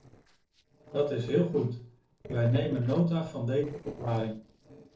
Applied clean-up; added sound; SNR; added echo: neural separator model SepFormer DNS4.